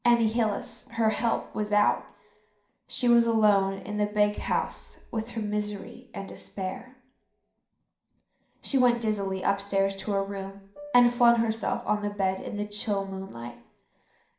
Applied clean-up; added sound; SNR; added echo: none; Piano; 16 dB; reverberation time 0.5 s.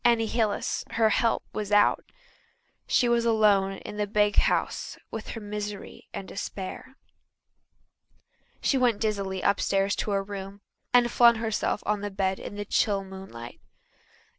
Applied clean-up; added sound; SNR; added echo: none; none; none; none.